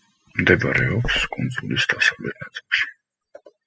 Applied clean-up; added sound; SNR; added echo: classical method spectral subtraction.